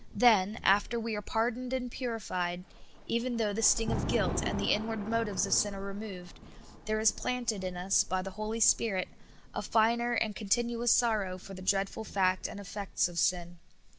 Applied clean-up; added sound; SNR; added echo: none; Thunder; 12 dB; none.